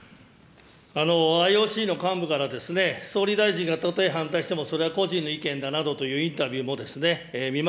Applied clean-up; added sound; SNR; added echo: none; none; none; none.